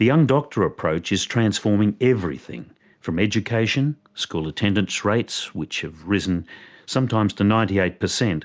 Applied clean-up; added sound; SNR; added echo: none; none; none; none.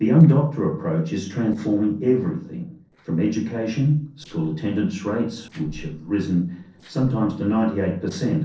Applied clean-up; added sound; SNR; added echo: neural separator model SepFormer DNS4.